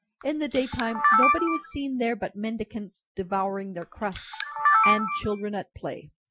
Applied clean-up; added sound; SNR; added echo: classical method Wiener filter.